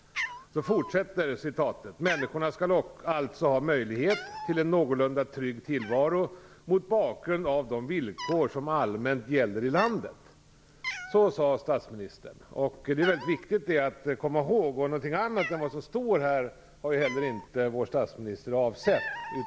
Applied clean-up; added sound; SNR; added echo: none; Cat; 14 dB; none.